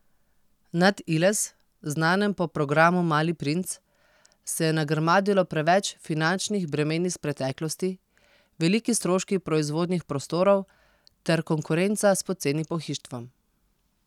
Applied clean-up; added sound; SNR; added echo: none; none; none; none.